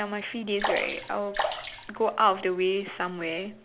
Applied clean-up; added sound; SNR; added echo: none; Sink (filling or washing) / Water / Splash, splatter; 4 dB; none.